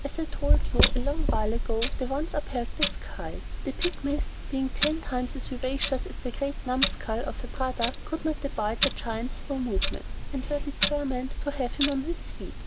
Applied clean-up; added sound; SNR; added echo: none; Clock; -3 dB; none.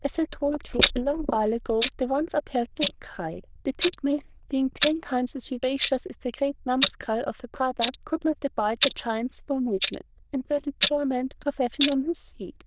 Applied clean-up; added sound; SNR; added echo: neural diffusion model UNIVERSE++.